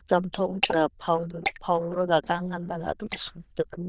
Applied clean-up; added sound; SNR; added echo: neural diffusion model UNIVERSE++.